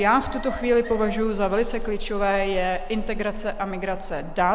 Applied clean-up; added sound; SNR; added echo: none; Alarm; 7 dB; none.